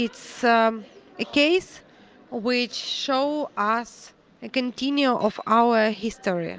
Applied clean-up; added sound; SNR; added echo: none; none; none; none.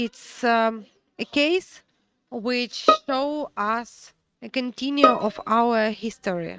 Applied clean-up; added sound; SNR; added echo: neural mask model RNNoise.